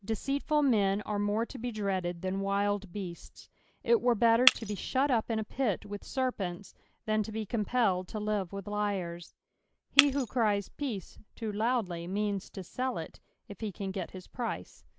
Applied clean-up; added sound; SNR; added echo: none; Shatter; 6 dB; none.